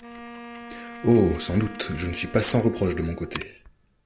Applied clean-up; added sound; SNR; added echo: none; Mechanisms + Wind instrument, woodwind instrument; 15 dB; none.